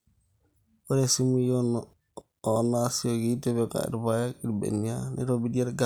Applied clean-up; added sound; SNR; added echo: none; none; none; none.